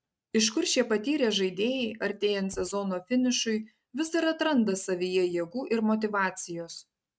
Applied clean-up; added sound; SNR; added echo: neural mask model RNNoise.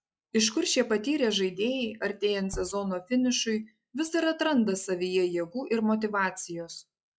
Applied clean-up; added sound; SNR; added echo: classical method log-MMSE.